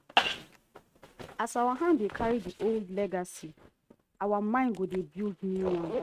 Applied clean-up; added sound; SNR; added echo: neural mask model RNNoise.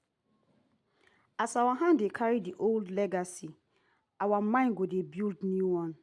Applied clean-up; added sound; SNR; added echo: none; none; none; none.